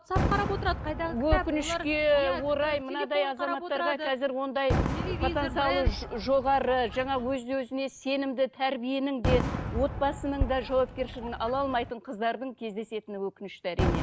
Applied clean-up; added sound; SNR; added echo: none; Fireworks; 5 dB; none.